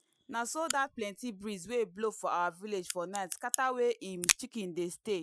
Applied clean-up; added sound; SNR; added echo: classical method Wiener filter.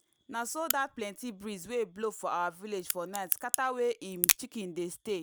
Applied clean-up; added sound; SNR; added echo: none; Crack; 1 dB; none.